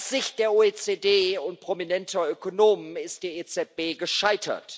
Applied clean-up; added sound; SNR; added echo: none; none; none; none.